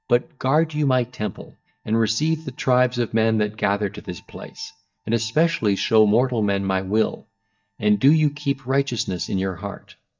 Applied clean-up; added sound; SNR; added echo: neural mask model DeepFilterNet 3.